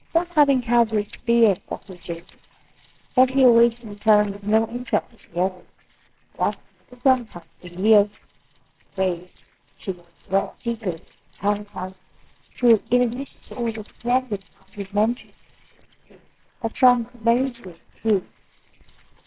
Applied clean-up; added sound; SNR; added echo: neural separator model SepFormer WHAMR!.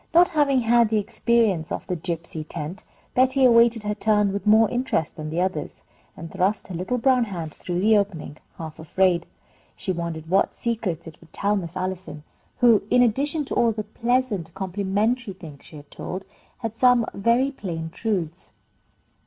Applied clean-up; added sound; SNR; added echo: none; none; none; none.